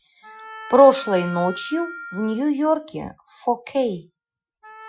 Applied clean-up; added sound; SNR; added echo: classical method Wiener filter.